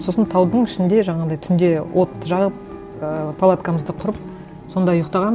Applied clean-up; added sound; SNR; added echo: none; none; none; none.